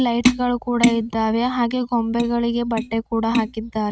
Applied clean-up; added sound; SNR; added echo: neural mask model RNNoise.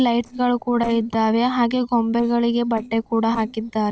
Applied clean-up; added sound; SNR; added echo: neural separator model SepFormer DNS4.